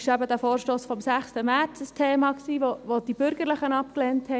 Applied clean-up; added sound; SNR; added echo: none; none; none; none.